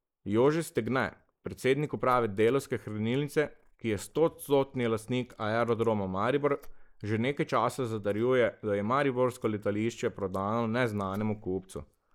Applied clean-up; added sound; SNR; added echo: neural mask model Resemble Enhance denoiser.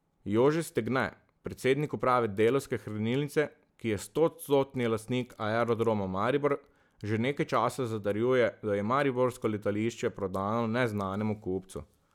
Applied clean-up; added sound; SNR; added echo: none; none; none; none.